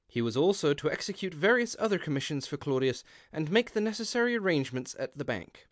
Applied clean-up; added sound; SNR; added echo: none; none; none; none.